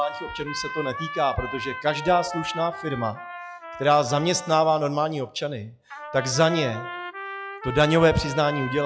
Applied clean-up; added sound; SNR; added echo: classical method log-MMSE.